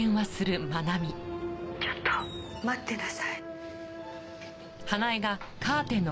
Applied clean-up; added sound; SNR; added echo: none; none; none; none.